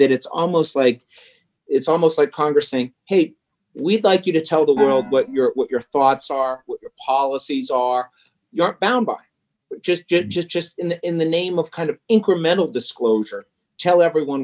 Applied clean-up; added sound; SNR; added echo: neural mask model RNNoise.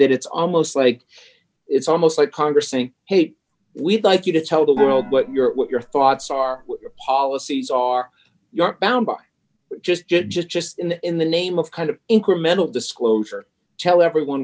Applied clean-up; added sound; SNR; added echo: none; Gong; 15 dB; none.